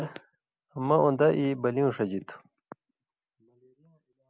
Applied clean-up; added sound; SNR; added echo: none; none; none; none.